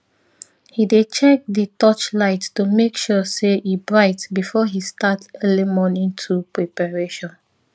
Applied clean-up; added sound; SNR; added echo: none; none; none; none.